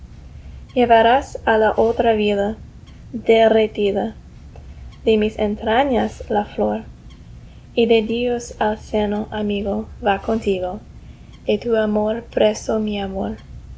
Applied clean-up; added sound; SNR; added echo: none; Bird; 19 dB; none.